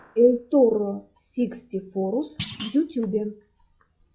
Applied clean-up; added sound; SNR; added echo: classical method log-MMSE.